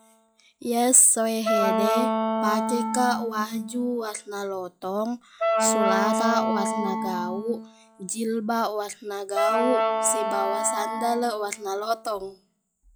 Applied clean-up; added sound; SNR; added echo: classical method log-MMSE.